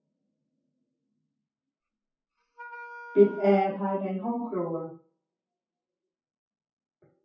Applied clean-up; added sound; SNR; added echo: classical method WPE with log-MMSE.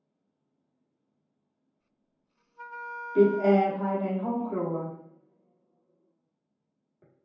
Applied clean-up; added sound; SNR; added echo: none; Wind instrument, woodwind instrument; 12 dB; reverberation time 0.9 s.